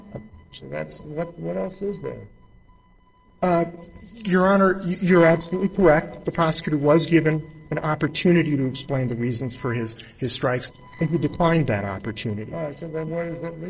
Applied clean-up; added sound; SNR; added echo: neural separator model SepFormer DNS4.